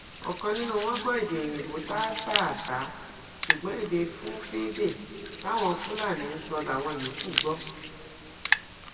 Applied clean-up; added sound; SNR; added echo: none; Hands; 4 dB; reverberation time 1.9 s.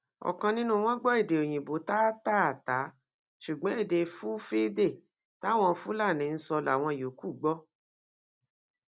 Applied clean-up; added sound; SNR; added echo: none; none; none; none.